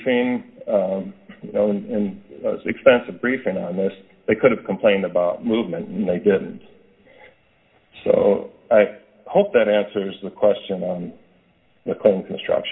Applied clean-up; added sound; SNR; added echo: none; none; none; reverberation time 0.4 s.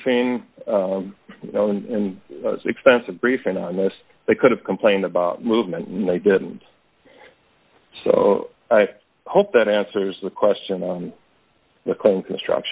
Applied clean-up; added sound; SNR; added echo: none; none; none; none.